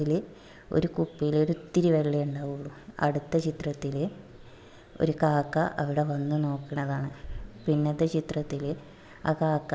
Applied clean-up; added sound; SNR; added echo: none; none; none; none.